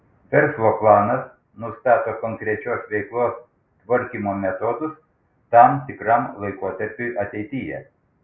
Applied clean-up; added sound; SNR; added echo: none; none; none; none.